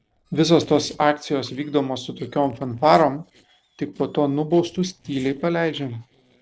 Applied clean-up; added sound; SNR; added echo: neural separator model SepFormer DNS4.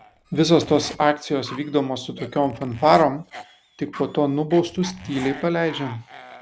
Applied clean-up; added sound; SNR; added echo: none; Zipper (clothing) + Cough; 18 dB; none.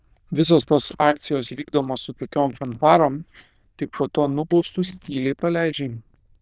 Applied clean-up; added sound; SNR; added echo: neural diffusion model UNIVERSE++.